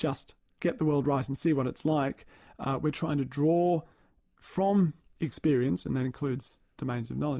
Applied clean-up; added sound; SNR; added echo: neural mask model Resemble Enhance denoiser.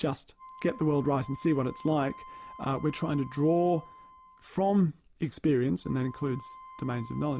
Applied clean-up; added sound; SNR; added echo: none; Wind instrument, woodwind instrument; 19 dB; none.